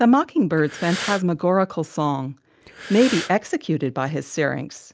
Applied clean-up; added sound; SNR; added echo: none; Breathing; 11 dB; none.